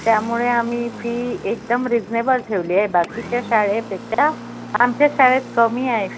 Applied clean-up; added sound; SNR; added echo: none; Engine; 14 dB; none.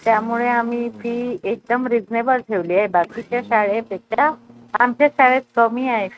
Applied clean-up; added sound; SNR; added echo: neural mask model RNNoise.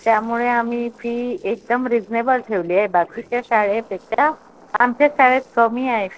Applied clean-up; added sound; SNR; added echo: neural separator model SepFormer DNS4.